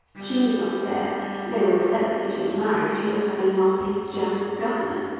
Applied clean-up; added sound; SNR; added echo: none; Bowed string instrument; 13 dB; reverberation time 2.2 s.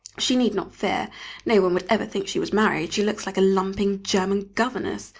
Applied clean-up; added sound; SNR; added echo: none; none; none; none.